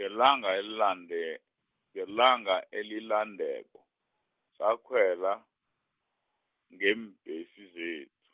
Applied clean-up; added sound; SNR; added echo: none; none; none; none.